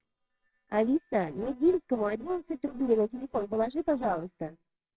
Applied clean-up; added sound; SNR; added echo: neural separator model SepFormer WHAMR!.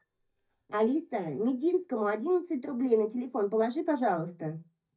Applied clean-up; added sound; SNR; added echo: neural mask model DeepFilterNet 3.